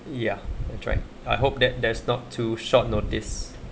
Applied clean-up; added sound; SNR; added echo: none; none; none; none.